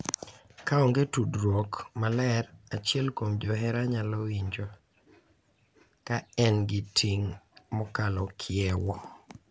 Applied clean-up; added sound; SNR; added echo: none; none; none; none.